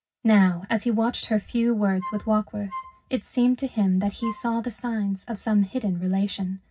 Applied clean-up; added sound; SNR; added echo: none; Wind instrument, woodwind instrument; 15 dB; reverberation time 0.4 s.